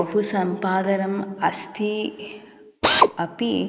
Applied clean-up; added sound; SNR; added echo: neural mask model Resemble Enhance denoiser.